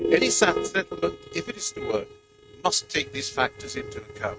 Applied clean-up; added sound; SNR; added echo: neural mask model RNNoise.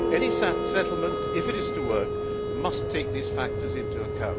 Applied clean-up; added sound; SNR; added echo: none; Church bell + Wind instrument, woodwind instrument; -3 dB; none.